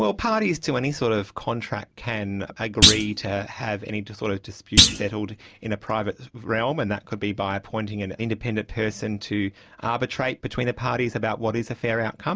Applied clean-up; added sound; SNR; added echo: none; Thump, thud; -5 dB; none.